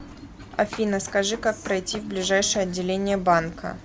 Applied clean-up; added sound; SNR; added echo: none; none; none; none.